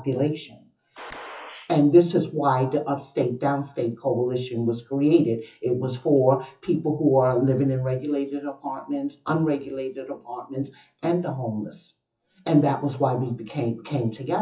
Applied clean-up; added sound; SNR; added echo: classical method WPE with log-MMSE.